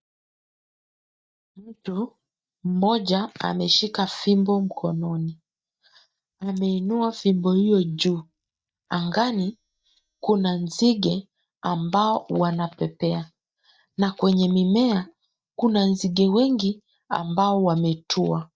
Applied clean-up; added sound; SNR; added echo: neural mask model DeepFilterNet 3.